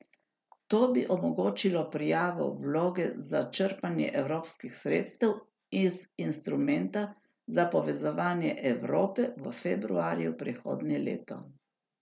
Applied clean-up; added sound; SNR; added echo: none; none; none; none.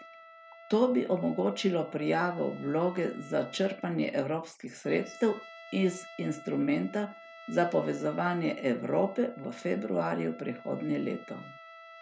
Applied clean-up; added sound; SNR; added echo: none; Trumpet; 19 dB; none.